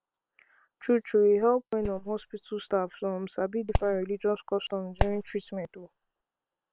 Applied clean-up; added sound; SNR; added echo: neural separator model SepFormer WHAM!.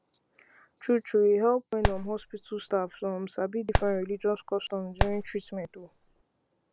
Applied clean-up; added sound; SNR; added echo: none; Fireworks; 3 dB; none.